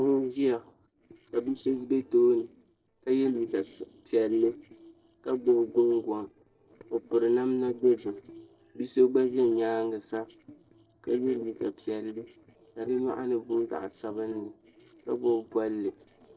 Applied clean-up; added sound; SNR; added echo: neural separator model SepFormer DNS4.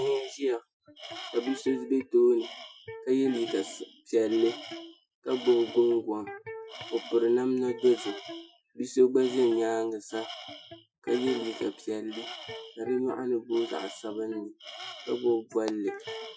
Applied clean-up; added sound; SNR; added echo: classical method Wiener filter.